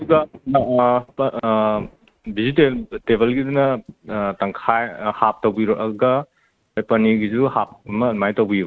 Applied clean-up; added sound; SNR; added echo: neural mask model RNNoise.